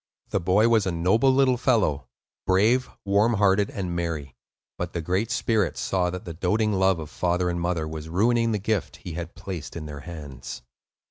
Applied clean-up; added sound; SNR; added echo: none; none; none; none.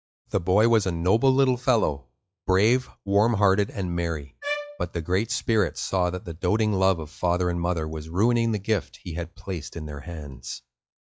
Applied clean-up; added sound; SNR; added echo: classical method log-MMSE.